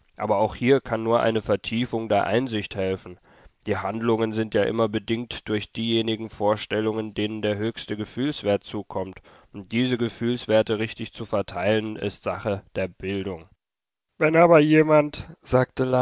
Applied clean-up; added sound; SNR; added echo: none; none; none; none.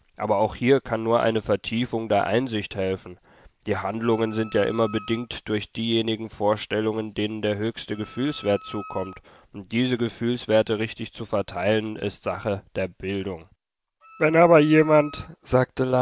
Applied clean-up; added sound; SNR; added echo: none; Wind instrument, woodwind instrument; 19 dB; none.